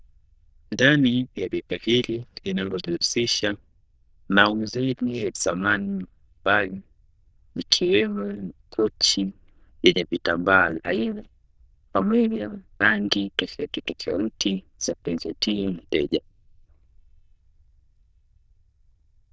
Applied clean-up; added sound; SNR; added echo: neural diffusion model UNIVERSE++.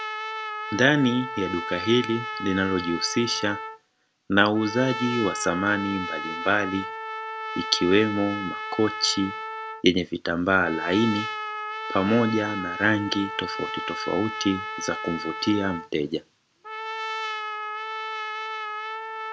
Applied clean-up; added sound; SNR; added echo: none; Trumpet; 7 dB; none.